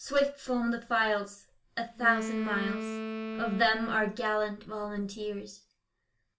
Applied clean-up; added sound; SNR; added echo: none; Wind instrument, woodwind instrument; 6 dB; reverberation time 0.2 s.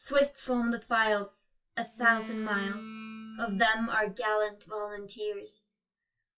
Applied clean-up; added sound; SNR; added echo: classical method WPE with log-MMSE.